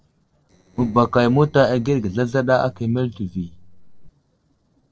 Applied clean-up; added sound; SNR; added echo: neural separator model SepFormer DNS4.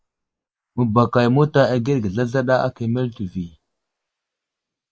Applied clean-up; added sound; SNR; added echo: neural mask model Resemble Enhance denoiser.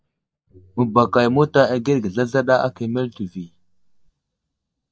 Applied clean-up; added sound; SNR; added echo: neural mask model DeepFilterNet 3.